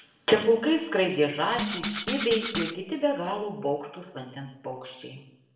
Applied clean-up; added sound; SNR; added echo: none; Rattle (instrument); 5 dB; reverberation time 0.7 s.